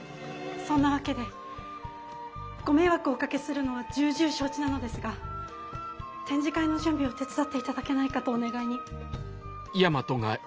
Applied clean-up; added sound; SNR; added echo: none; none; none; none.